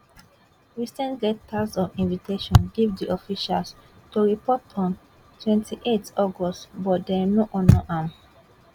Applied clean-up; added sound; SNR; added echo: none; none; none; none.